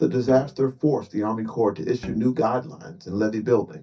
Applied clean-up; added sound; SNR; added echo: neural mask model DeepFilterNet 3.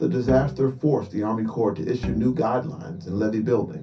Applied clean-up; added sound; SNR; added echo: none; Bowed string instrument; 12 dB; reverberation time 0.3 s.